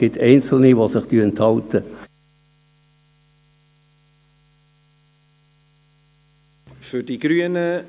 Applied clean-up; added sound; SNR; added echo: none; none; none; none.